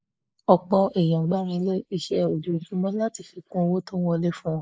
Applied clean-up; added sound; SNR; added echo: neural mask model Resemble Enhance denoiser.